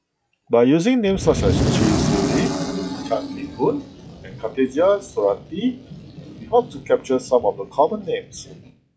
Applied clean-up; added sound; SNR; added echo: classical method log-MMSE.